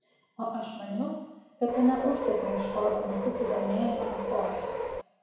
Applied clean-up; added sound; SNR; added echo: none; Subway, metro, underground; 3 dB; reverberation time 1.1 s.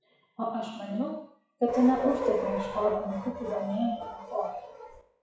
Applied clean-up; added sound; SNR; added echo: classical method WPE with log-MMSE.